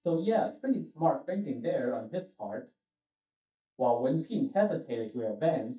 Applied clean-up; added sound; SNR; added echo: neural mask model DeepFilterNet 3.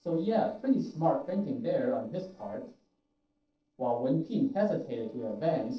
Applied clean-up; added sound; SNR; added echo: neural separator model SepFormer DNS4.